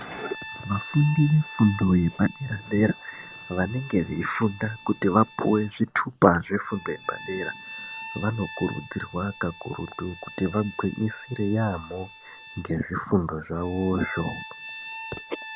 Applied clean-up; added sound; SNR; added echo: none; Bowed string instrument; 15 dB; none.